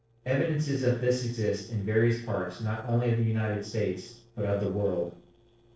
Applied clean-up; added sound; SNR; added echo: neural separator model SepFormer DNS4.